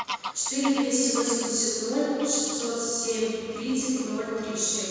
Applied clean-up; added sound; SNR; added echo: none; Bird vocalization, bird call, bird song / Fowl; 13 dB; reverberation time 2.1 s.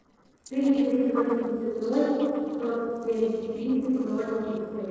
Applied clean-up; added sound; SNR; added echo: neural separator model SepFormer DNS4.